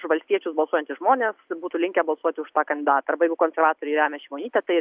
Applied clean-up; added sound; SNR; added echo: none; none; none; none.